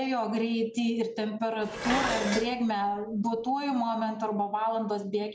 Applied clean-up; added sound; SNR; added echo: none; Dishes, pots, and pans; 5 dB; none.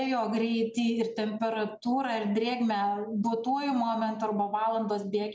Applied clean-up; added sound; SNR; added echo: none; none; none; none.